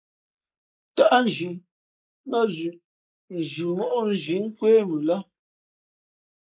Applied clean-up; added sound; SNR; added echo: neural mask model Resemble Enhance denoiser.